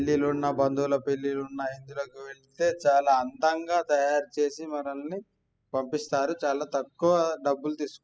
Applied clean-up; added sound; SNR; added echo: classical method spectral subtraction.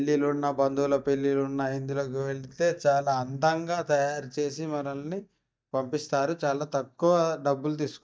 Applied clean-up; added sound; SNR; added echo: neural mask model DeepFilterNet 3.